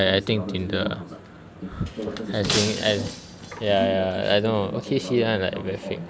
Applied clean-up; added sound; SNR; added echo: none; Shatter; 7 dB; none.